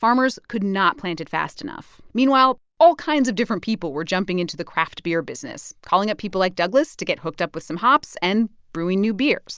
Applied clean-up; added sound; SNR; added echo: none; none; none; none.